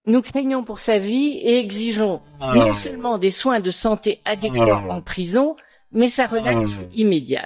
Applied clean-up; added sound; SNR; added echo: neural mask model DeepFilterNet 3.